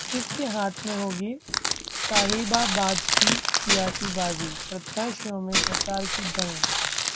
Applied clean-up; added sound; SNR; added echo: none; Crushing + Dishes, pots, and pans; -3 dB; none.